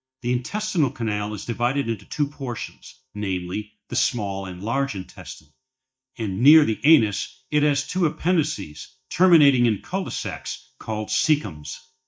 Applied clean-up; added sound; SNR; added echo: neural mask model DeepFilterNet 3.